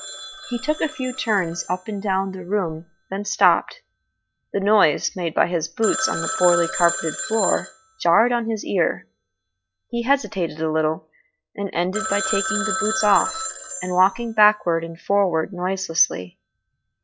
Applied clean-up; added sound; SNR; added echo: classical method log-MMSE.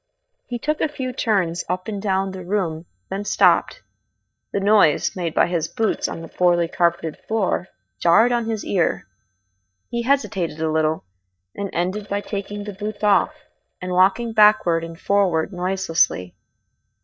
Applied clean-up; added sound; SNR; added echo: neural mask model DeepFilterNet 3.